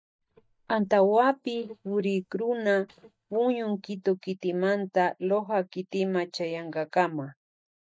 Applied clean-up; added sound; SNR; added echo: neural mask model DeepFilterNet 3.